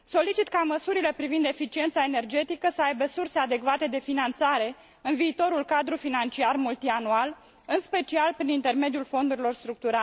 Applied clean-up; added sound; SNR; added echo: none; none; none; none.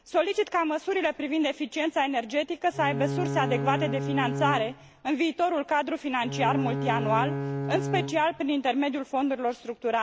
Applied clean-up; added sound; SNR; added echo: none; Bowed string instrument; 4 dB; none.